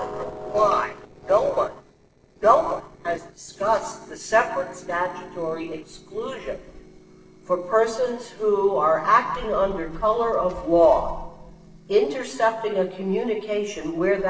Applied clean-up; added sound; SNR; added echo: neural separator model SepFormer DNS4.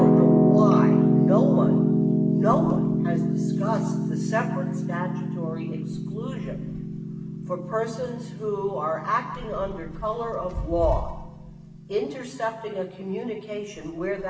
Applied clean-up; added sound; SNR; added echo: none; Piano; -5 dB; reverberation time 1.1 s.